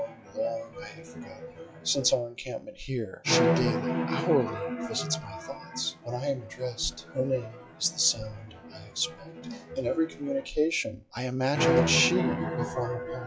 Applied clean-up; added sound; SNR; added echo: classical method log-MMSE.